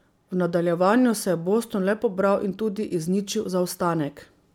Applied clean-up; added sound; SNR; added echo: none; none; none; none.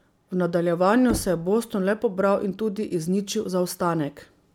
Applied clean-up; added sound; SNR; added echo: none; Knock; 15 dB; none.